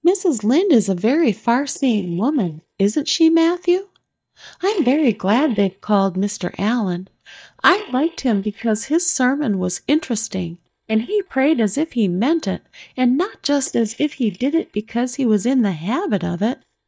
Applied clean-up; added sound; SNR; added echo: neural mask model DeepFilterNet 3.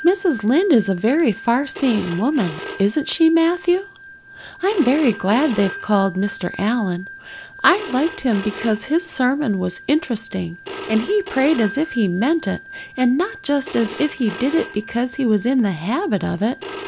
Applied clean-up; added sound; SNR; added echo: none; Telephone; 10 dB; none.